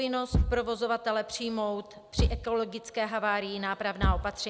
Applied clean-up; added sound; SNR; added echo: none; Thump, thud; 2 dB; none.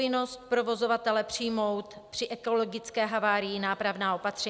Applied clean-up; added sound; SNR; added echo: none; none; none; none.